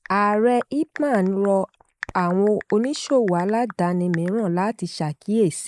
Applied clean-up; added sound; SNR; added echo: neural mask model Resemble Enhance denoiser.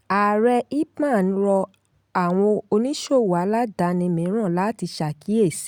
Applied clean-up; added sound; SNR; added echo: none; none; none; none.